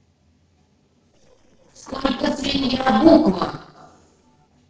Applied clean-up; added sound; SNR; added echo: neural separator model SepFormer DNS4.